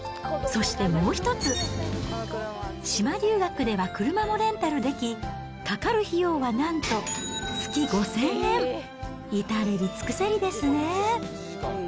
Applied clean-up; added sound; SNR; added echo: none; none; none; none.